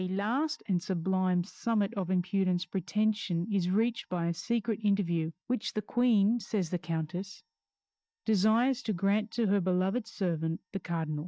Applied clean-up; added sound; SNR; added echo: neural mask model DeepFilterNet 3.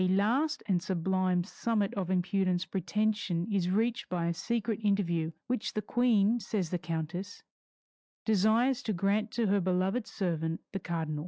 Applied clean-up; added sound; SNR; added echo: none; none; none; none.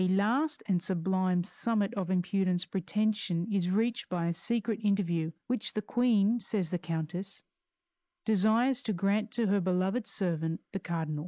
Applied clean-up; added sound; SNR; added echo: neural mask model Resemble Enhance denoiser.